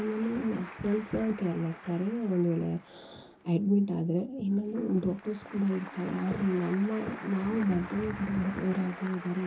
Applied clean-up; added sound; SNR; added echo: none; Applause; 16 dB; reverberation time 0.2 s.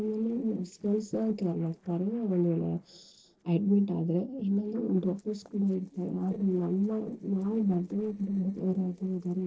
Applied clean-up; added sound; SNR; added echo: neural separator model SepFormer DNS4.